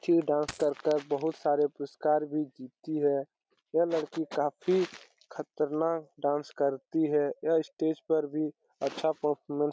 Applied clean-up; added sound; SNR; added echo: none; Coin (dropping); 13 dB; none.